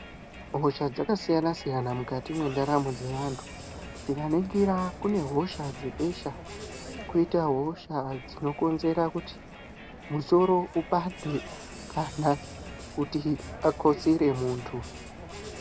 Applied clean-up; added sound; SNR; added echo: none; Crowd; 13 dB; none.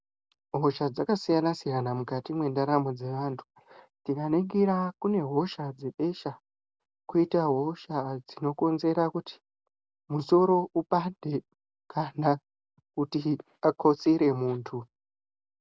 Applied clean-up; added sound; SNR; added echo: none; none; none; none.